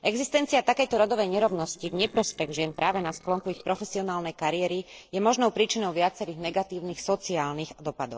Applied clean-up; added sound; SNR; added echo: neural separator model SepFormer DNS4.